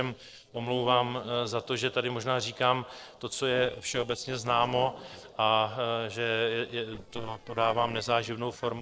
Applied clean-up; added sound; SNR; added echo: neural separator model SepFormer DNS4.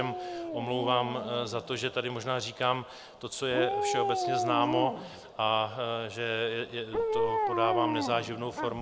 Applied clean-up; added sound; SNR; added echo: none; Dog; 2 dB; none.